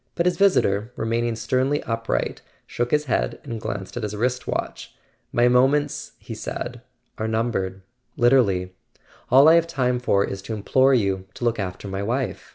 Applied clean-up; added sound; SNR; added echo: none; none; none; none.